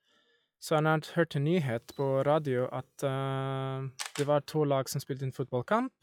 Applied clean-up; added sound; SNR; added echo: classical method log-MMSE.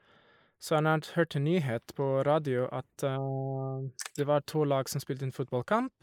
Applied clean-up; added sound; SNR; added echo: neural mask model Resemble Enhance denoiser.